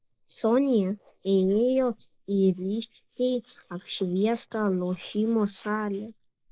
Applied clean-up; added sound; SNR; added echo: neural mask model Resemble Enhance denoiser.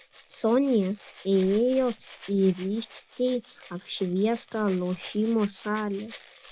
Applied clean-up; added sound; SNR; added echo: none; Rattle (instrument); 19 dB; none.